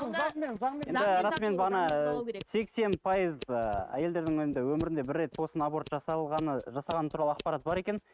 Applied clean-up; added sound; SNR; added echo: neural mask model RNNoise.